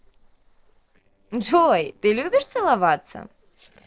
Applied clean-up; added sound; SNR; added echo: neural separator model SepFormer DNS4.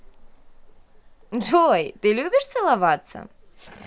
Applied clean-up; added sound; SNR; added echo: none; none; none; none.